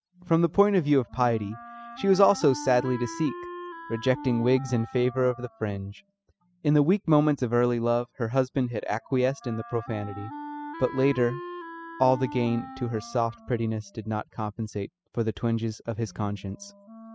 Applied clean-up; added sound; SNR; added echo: classical method spectral subtraction.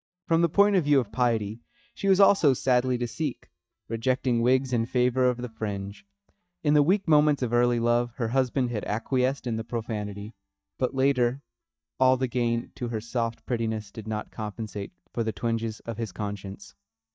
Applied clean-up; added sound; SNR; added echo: neural mask model DeepFilterNet 3.